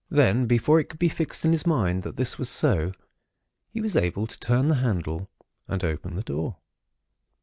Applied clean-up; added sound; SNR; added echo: none; none; none; none.